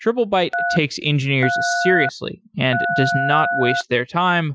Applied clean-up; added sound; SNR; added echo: classical method Wiener filter.